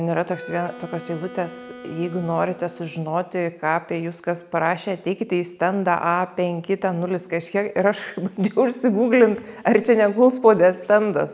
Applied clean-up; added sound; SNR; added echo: none; Wind instrument, woodwind instrument; 18 dB; none.